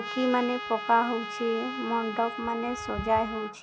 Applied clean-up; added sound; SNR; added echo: none; Trumpet; 8 dB; none.